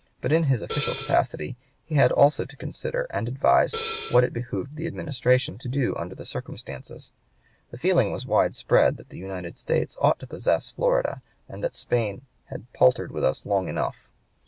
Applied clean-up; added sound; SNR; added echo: none; Hi-hat; 7 dB; none.